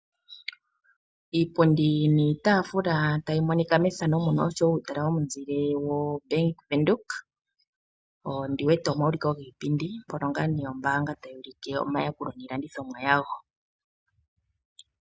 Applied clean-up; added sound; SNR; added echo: none; none; none; none.